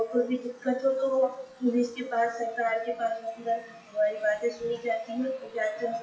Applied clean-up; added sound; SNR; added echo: classical method WPE with log-MMSE.